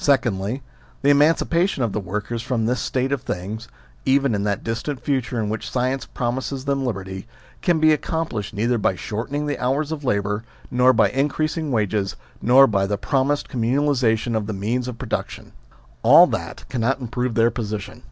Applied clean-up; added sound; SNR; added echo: none; none; none; none.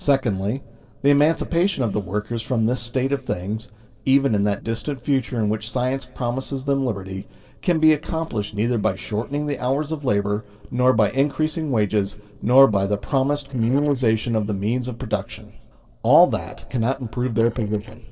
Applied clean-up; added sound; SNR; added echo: neural separator model SepFormer DNS4.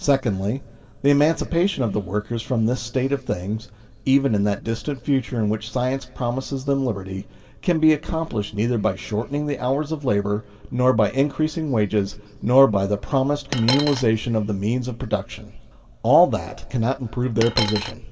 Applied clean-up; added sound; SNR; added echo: none; Coin (dropping); 4 dB; reverberation time 1.3 s.